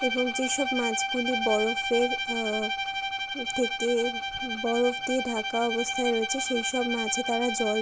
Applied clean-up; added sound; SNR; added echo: none; Bowed string instrument; 2 dB; none.